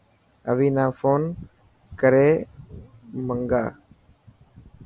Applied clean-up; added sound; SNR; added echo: none; none; none; none.